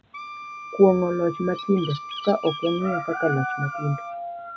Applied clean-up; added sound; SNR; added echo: none; Bird + Wind instrument, woodwind instrument; 12 dB; none.